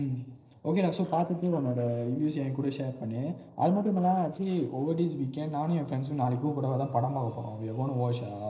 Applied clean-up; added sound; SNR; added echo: neural separator model SepFormer DNS4.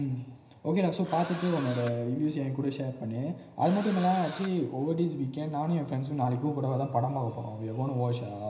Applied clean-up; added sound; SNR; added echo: none; Engine / Drill; 12 dB; reverberation time 0.9 s.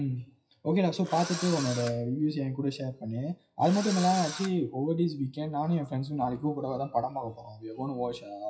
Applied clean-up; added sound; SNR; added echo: classical method WPE with log-MMSE.